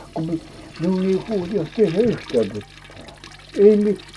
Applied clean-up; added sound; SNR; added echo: none; Toilet flush; 20 dB; none.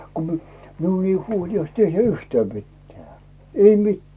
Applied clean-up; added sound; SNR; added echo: none; none; none; none.